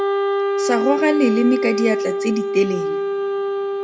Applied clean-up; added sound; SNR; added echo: none; Wind instrument, woodwind instrument; 0 dB; reverberation time 1.2 s.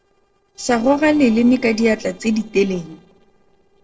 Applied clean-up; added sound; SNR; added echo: neural separator model SepFormer DNS4.